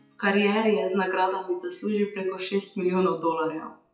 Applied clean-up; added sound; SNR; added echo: classical method WPE with log-MMSE.